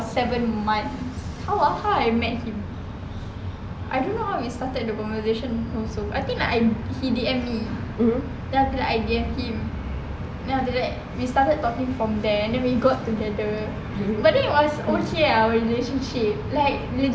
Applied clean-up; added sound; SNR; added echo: none; none; none; none.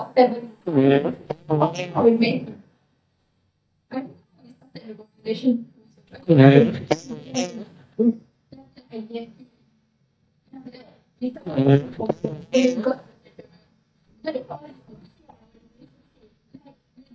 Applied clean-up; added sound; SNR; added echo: neural mask model DeepFilterNet 3.